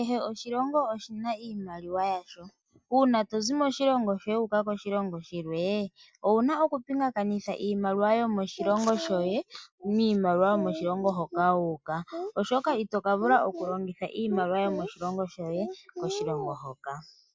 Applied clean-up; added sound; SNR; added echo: none; none; none; none.